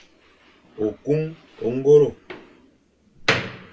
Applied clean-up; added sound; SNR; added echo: none; Slam; 9 dB; reverberation time 0.1 s.